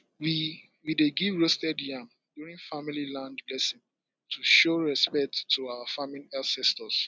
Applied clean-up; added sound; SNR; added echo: none; none; none; none.